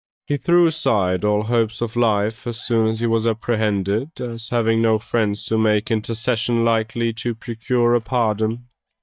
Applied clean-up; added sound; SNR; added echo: neural mask model DeepFilterNet 3.